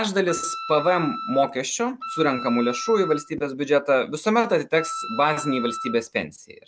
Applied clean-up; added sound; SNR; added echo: none; Wind instrument, woodwind instrument; 10 dB; none.